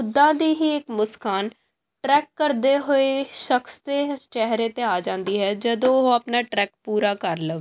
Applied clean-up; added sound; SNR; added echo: none; none; none; none.